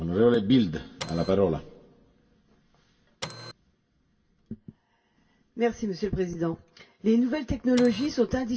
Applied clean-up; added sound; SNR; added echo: none; Printer; 10 dB; reverberation time 0.1 s.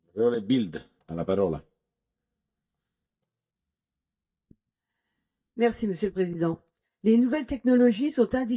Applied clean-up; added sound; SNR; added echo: neural mask model DeepFilterNet 3.